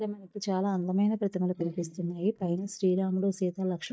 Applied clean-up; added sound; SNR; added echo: neural mask model DeepFilterNet 3.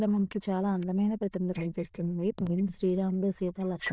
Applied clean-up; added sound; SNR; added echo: neural diffusion model UNIVERSE++.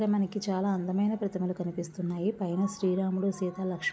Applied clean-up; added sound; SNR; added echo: none; none; none; none.